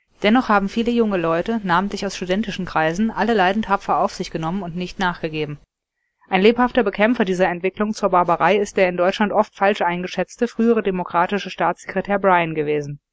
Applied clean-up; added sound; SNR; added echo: none; none; none; none.